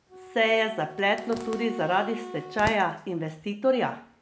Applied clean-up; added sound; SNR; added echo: none; Wind instrument, woodwind instrument + Zipper (clothing); 14 dB; none.